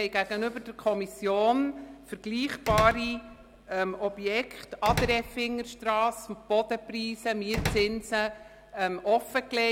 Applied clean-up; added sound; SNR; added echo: none; Slam; 9 dB; none.